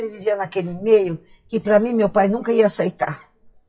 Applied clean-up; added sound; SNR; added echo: classical method WPE with log-MMSE.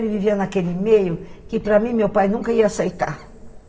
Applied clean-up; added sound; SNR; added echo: none; Bird; 19 dB; reverberation time 2.7 s.